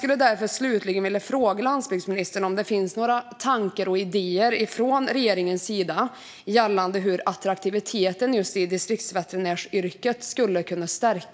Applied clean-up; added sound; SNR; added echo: none; none; none; none.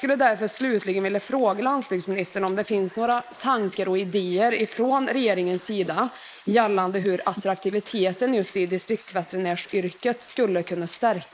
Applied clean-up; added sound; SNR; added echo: neural mask model Resemble Enhance denoiser.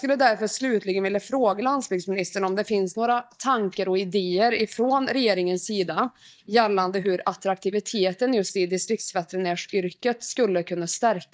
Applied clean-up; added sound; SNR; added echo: neural mask model DeepFilterNet 3.